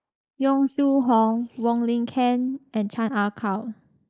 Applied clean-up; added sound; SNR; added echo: neural mask model Resemble Enhance denoiser.